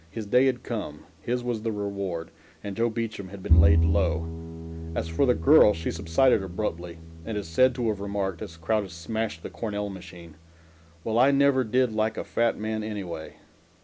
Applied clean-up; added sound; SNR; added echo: none; Bowed string instrument; 5 dB; none.